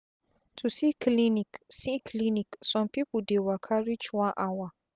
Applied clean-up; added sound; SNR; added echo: none; none; none; none.